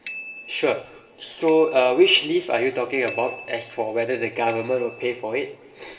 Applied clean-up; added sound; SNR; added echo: none; Bicycle bell; 19 dB; reverberation time 1.7 s.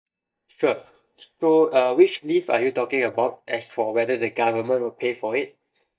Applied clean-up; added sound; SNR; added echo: neural mask model DeepFilterNet 3.